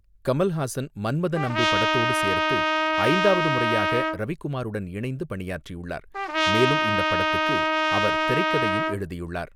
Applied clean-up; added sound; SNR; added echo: none; Trumpet; -4 dB; none.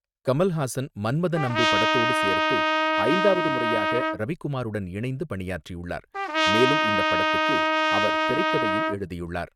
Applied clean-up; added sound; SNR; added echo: neural mask model RNNoise.